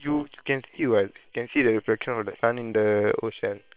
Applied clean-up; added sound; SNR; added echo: neural separator model SepFormer WHAM!.